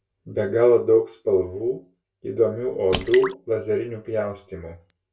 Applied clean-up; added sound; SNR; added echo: none; Drip / Splash, splatter; 12 dB; reverberation time 0.3 s.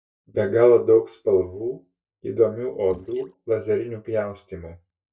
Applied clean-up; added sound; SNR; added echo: neural mask model DeepFilterNet 3.